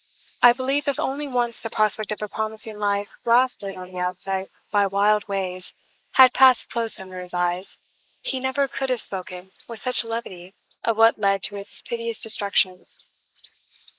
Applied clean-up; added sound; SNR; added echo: neural mask model Resemble Enhance denoiser.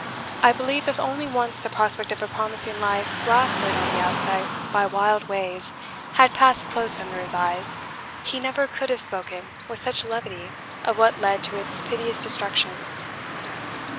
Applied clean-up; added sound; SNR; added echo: none; Car passing by / Traffic noise, roadway noise; 7 dB; none.